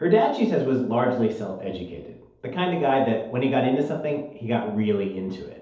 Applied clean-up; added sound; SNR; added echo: none; none; none; reverberation time 2.2 s.